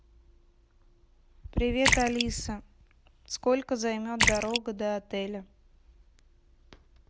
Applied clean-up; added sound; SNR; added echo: none; Splash, splatter; 0 dB; none.